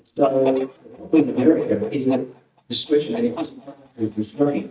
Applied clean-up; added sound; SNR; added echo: neural mask model DeepFilterNet 3.